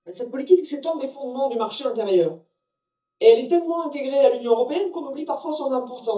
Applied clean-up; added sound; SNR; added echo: neural mask model DeepFilterNet 3.